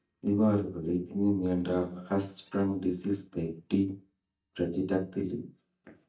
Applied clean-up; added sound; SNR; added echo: neural mask model DeepFilterNet 3.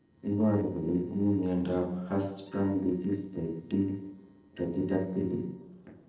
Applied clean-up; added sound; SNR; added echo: neural separator model SepFormer DNS4.